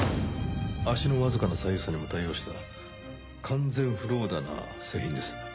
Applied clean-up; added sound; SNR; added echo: none; none; none; none.